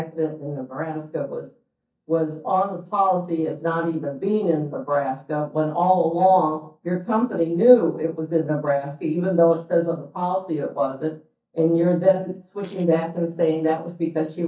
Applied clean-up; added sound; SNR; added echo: neural mask model DeepFilterNet 3.